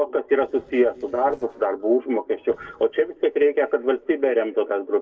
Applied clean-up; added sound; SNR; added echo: neural separator model SepFormer DNS4.